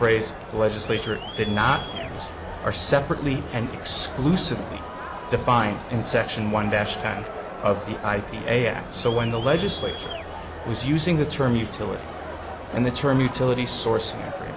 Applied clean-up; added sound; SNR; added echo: none; Crowd; 10 dB; none.